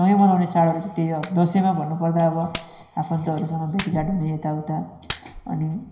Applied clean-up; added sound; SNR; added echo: none; Clapping; 18 dB; reverberation time 0.9 s.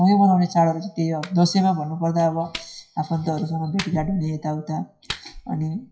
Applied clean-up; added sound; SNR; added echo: classical method WPE with log-MMSE.